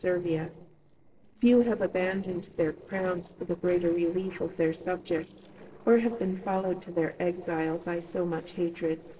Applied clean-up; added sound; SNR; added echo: neural separator model SepFormer DNS4.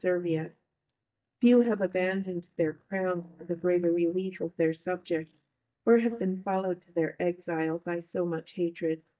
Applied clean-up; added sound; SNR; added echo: neural mask model DeepFilterNet 3.